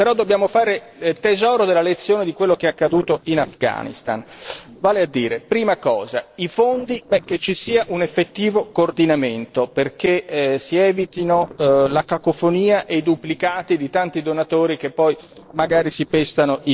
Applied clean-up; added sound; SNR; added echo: neural separator model SepFormer DNS4.